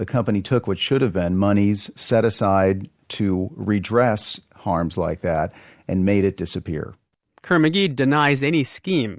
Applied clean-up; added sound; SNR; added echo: none; none; none; none.